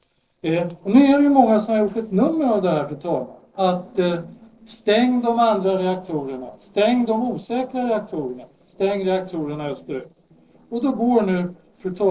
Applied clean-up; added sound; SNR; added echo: neural separator model SepFormer DNS4.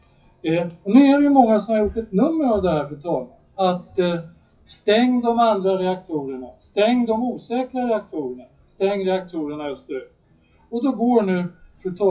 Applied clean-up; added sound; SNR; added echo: classical method WPE with log-MMSE.